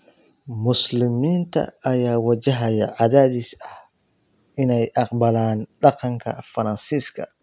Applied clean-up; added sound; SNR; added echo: none; none; none; none.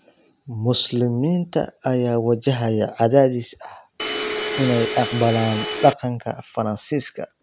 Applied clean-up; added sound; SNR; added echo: none; Domestic sounds, home sounds; 5 dB; none.